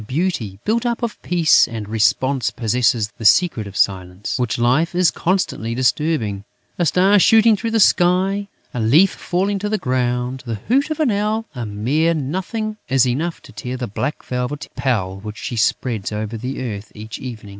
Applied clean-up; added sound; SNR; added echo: none; none; none; none.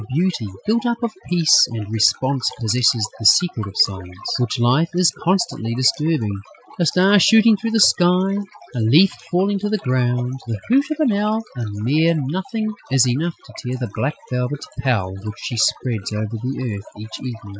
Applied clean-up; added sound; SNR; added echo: classical method Wiener filter.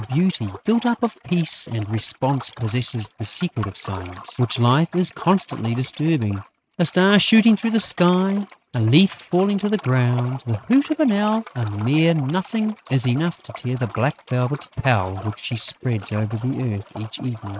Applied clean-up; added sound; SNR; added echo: neural mask model RNNoise.